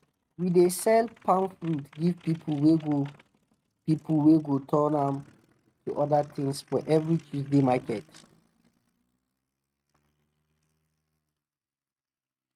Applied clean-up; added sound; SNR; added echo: neural mask model RNNoise.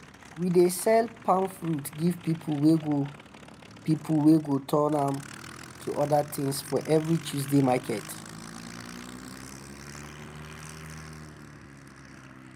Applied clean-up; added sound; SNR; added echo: none; Aircraft; 16 dB; none.